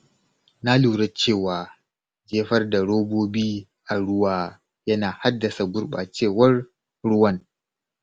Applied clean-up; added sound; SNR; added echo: none; none; none; none.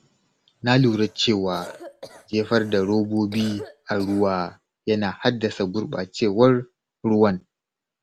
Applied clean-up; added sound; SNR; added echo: none; Cough; 20 dB; none.